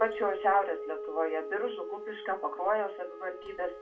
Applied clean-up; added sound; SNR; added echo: none; Wind instrument, woodwind instrument; 8 dB; reverberation time 0.2 s.